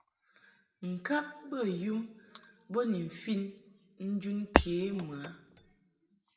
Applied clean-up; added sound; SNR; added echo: none; Shatter; -4 dB; reverberation time 0.7 s.